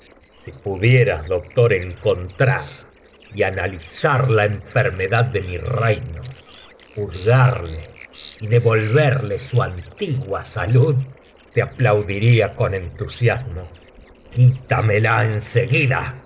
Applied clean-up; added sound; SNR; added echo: neural separator model SepFormer DNS4.